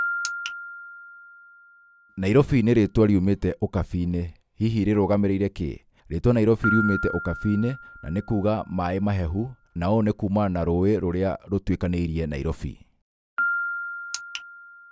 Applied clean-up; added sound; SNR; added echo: none; Piano; 11 dB; none.